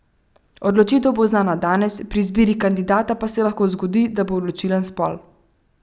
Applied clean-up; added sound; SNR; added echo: none; none; none; none.